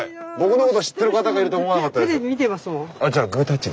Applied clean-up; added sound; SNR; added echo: none; none; none; none.